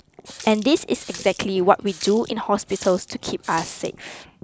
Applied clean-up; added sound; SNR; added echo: none; Water tap, faucet; 19 dB; none.